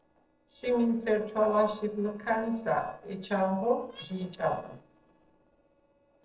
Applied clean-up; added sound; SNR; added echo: neural separator model SepFormer DNS4.